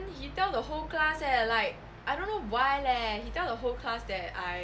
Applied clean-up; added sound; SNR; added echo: none; none; none; none.